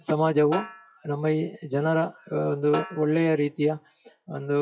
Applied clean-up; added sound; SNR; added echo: classical method log-MMSE.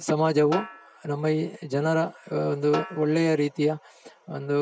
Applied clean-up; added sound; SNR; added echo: none; Snare drum; 15 dB; none.